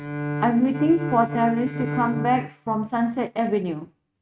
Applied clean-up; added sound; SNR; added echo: neural mask model RNNoise.